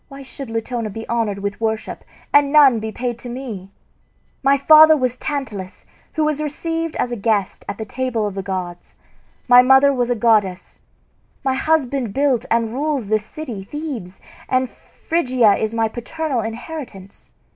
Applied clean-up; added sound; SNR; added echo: none; none; none; none.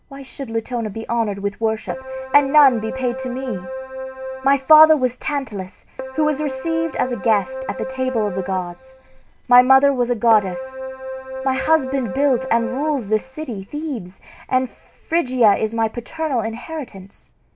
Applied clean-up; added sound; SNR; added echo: none; Keyboard (musical); 9 dB; none.